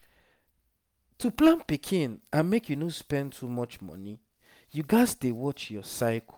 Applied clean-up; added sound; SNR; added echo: none; none; none; none.